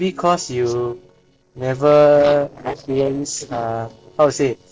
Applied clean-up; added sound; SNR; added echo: neural separator model SepFormer DNS4.